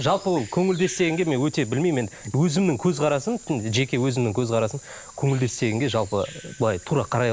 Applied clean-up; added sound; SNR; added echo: none; Bird vocalization, bird call, bird song; 20 dB; none.